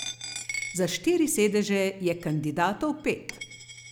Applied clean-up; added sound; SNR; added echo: none; Coin (dropping); 13 dB; none.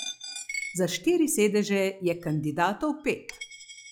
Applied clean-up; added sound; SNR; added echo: classical method log-MMSE.